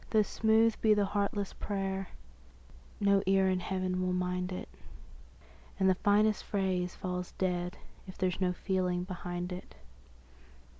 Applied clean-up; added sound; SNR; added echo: none; none; none; none.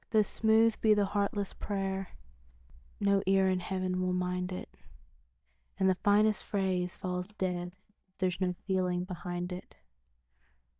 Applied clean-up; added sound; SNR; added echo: neural mask model DeepFilterNet 3.